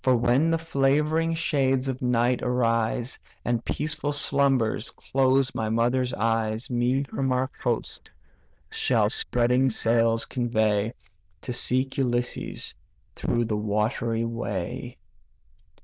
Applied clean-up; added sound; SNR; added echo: neural diffusion model UNIVERSE++.